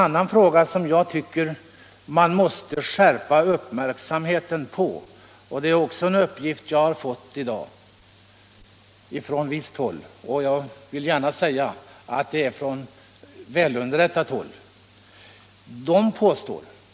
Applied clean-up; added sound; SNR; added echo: none; none; none; none.